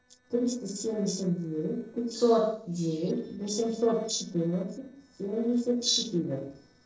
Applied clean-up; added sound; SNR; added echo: neural separator model SepFormer DNS4.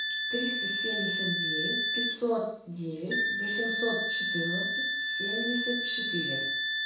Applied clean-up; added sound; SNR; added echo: none; Wind instrument, woodwind instrument; -4 dB; reverberation time 0.7 s.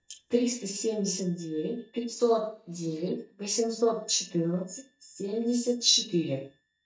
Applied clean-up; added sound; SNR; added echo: neural mask model DeepFilterNet 3.